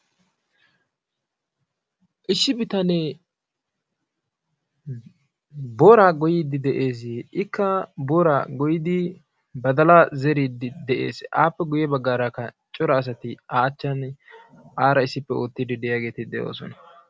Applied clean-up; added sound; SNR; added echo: none; none; none; none.